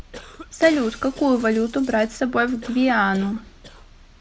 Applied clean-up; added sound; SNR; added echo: none; Cough + Shatter; 20 dB; none.